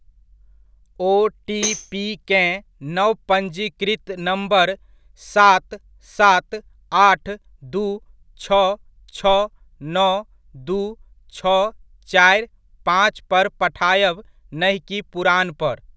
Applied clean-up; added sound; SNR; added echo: none; Tambourine; 11 dB; none.